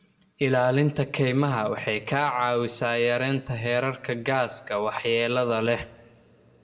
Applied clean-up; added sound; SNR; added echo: none; none; none; reverberation time 1.0 s.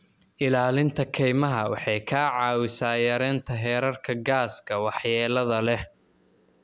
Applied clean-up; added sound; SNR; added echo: none; none; none; none.